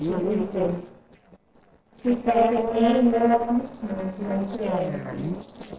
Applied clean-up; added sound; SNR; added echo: neural separator model SepFormer DNS4.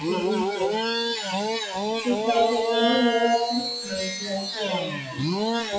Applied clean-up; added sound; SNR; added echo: classical method WPE with log-MMSE.